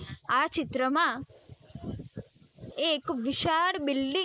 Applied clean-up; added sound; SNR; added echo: neural mask model Resemble Enhance denoiser.